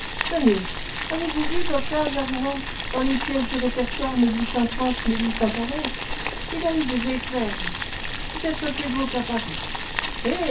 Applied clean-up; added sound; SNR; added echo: none; Boiling; 1 dB; reverberation time 0.3 s.